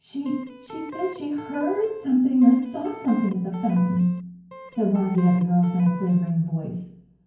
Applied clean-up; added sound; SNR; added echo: none; Electric guitar; 17 dB; reverberation time 0.9 s.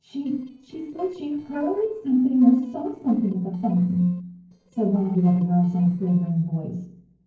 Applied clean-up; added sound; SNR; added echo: neural separator model SepFormer DNS4.